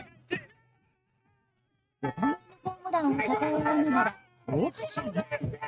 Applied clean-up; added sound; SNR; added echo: neural mask model RNNoise.